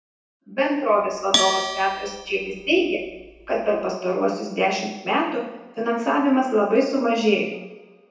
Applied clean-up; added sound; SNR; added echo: none; Bell; 7 dB; reverberation time 0.9 s.